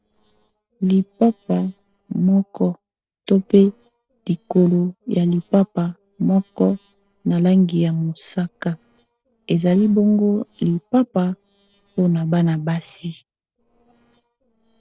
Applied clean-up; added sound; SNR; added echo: neural separator model SepFormer DNS4.